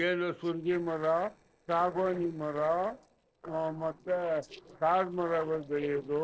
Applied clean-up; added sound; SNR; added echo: neural separator model SepFormer DNS4.